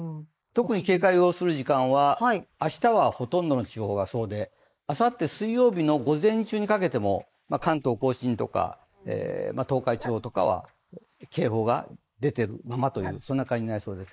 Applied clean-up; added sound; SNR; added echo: neural mask model Resemble Enhance denoiser.